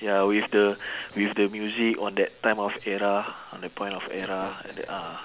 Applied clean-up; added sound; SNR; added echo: none; none; none; none.